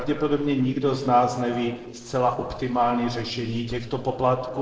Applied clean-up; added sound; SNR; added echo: neural separator model SepFormer DNS4.